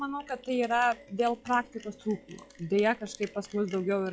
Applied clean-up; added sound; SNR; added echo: classical method log-MMSE.